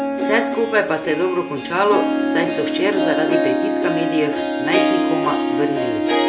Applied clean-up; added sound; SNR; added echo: none; Harp; -2 dB; reverberation time 1.4 s.